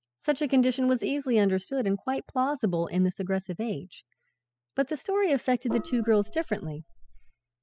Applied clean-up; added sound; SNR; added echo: classical method spectral subtraction.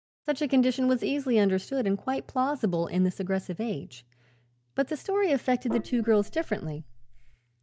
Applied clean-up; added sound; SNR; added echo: neural mask model DeepFilterNet 3.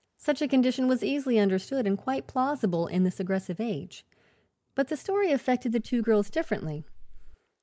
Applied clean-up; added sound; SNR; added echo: neural mask model Resemble Enhance denoiser.